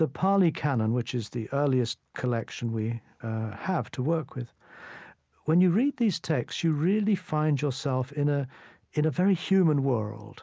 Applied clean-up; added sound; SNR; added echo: none; none; none; none.